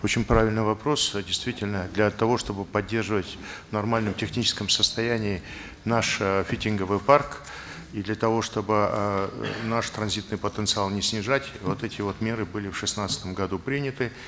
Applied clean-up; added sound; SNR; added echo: none; none; none; none.